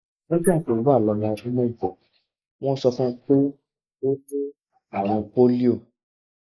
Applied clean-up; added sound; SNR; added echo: neural mask model Resemble Enhance denoiser.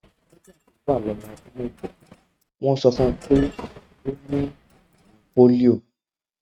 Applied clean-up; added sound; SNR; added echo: neural mask model RNNoise.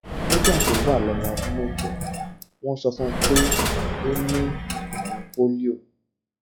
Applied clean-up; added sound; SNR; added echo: classical method log-MMSE.